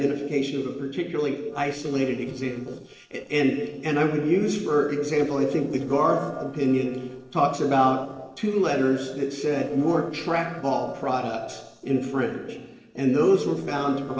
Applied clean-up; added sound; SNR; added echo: neural separator model SepFormer DNS4.